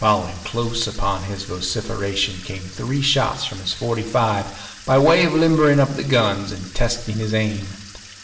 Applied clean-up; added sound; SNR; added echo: none; Sink (filling or washing) / Water tap, faucet; 20 dB; reverberation time 0.8 s.